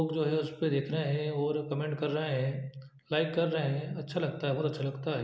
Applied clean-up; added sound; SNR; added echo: none; none; none; none.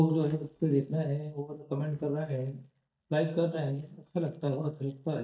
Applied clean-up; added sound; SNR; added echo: neural mask model DeepFilterNet 3.